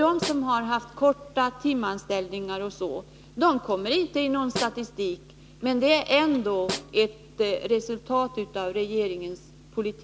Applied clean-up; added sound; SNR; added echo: none; Snare drum; 12 dB; none.